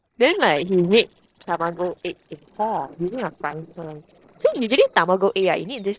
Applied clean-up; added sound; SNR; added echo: neural separator model SepFormer DNS4.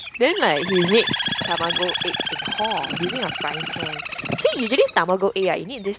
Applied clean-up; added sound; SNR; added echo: none; Bird; 5 dB; none.